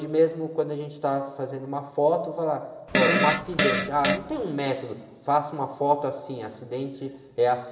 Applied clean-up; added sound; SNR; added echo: none; Fart; -2 dB; reverberation time 2.5 s.